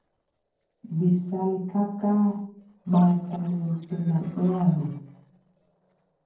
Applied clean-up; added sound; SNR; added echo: neural separator model SepFormer DNS4.